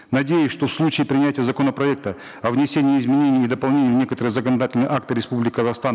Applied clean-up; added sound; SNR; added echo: none; none; none; none.